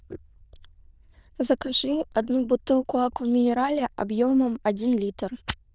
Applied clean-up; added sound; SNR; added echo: neural diffusion model UNIVERSE++.